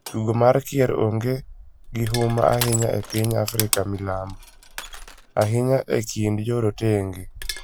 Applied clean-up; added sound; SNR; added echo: none; Crushing; 11 dB; none.